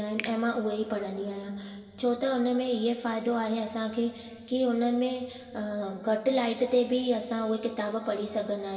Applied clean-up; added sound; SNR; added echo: none; Finger snapping; 18 dB; reverberation time 2.7 s.